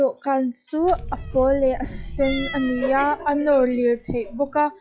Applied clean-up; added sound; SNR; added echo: classical method log-MMSE.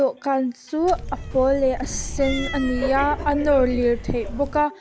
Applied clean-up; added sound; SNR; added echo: none; Cat; 8 dB; none.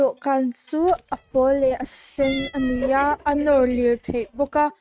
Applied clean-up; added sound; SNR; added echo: neural mask model RNNoise.